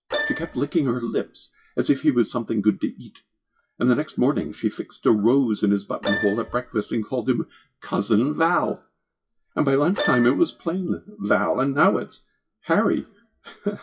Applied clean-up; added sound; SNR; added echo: classical method WPE with log-MMSE.